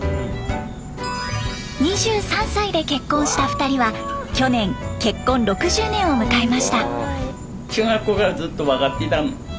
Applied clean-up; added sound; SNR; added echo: none; Insect; 12 dB; none.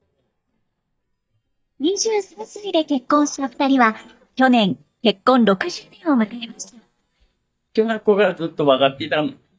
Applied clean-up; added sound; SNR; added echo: neural mask model DeepFilterNet 3.